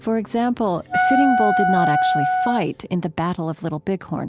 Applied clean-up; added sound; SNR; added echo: none; Wind instrument, woodwind instrument; -3 dB; none.